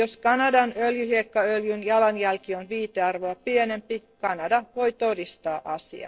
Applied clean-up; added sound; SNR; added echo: neural separator model SepFormer DNS4.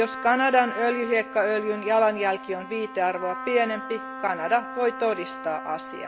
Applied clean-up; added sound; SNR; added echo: none; Trumpet; 11 dB; none.